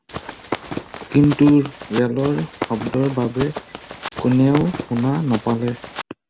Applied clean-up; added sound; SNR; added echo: none; Run; 11 dB; none.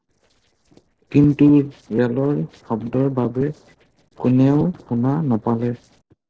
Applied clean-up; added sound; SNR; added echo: neural separator model SepFormer DNS4.